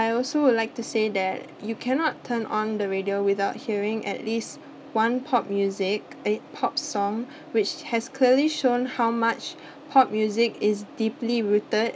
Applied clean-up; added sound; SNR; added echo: none; none; none; none.